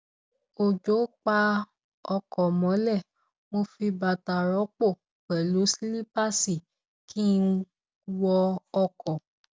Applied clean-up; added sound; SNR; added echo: none; none; none; none.